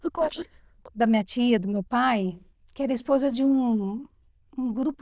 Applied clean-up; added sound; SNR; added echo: neural diffusion model UNIVERSE++.